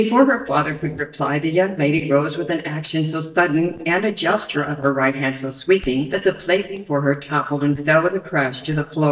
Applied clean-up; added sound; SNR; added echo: neural mask model DeepFilterNet 3.